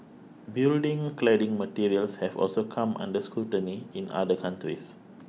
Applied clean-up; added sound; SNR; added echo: none; none; none; none.